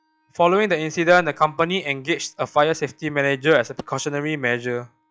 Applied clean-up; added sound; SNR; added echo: classical method log-MMSE.